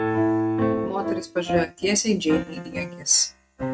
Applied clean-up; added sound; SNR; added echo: neural mask model RNNoise.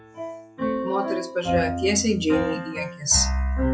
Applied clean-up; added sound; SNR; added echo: classical method log-MMSE.